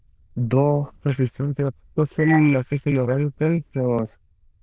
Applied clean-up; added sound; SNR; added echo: neural diffusion model UNIVERSE++.